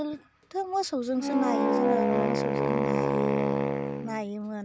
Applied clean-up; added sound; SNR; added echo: none; Wind instrument, woodwind instrument; -4 dB; none.